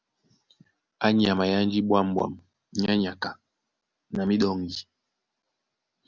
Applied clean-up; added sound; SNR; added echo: none; none; none; none.